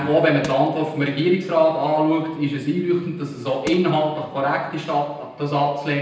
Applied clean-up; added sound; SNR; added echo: none; Crushing; 17 dB; reverberation time 0.9 s.